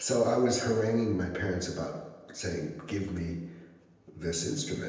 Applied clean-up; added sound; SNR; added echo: none; none; none; reverberation time 1.0 s.